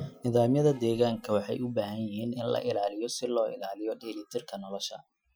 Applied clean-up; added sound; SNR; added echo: classical method Wiener filter.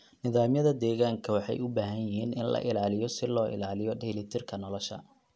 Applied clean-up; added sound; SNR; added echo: none; none; none; none.